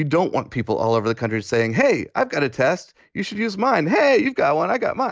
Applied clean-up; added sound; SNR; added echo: none; none; none; none.